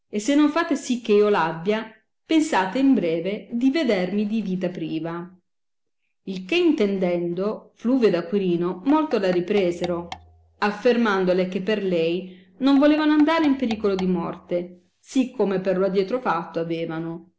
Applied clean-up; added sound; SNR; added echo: none; Tap / Percussion; 20 dB; none.